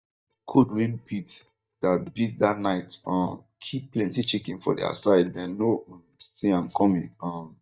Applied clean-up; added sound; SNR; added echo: neural mask model DeepFilterNet 3.